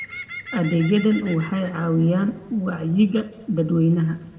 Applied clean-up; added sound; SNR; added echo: none; Bird; 18 dB; reverberation time 1.9 s.